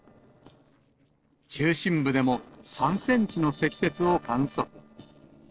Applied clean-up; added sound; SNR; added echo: neural separator model SepFormer DNS4.